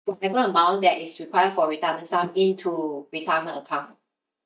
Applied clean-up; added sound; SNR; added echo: neural mask model DeepFilterNet 3.